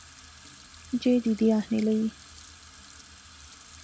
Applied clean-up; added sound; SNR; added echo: none; Sink (filling or washing) / Water tap, faucet; 20 dB; none.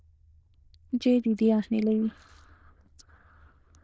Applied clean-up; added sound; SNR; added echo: neural diffusion model UNIVERSE++.